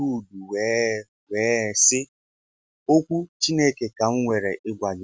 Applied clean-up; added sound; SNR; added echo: none; none; none; none.